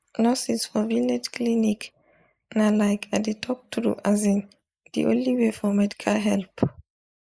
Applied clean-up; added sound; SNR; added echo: neural mask model Resemble Enhance denoiser.